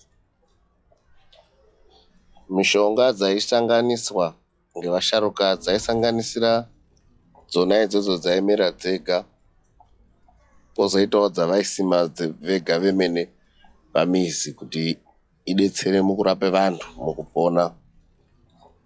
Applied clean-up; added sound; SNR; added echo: classical method log-MMSE.